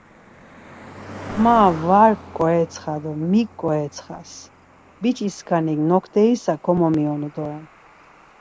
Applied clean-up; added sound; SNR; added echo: none; Cricket; 18 dB; none.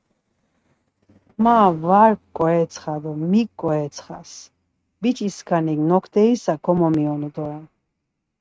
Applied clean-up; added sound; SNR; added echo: neural mask model RNNoise.